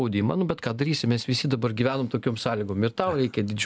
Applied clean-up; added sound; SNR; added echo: none; none; none; none.